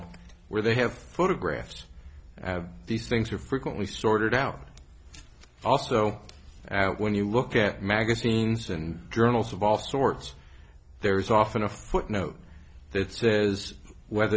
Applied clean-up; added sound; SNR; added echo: none; none; none; none.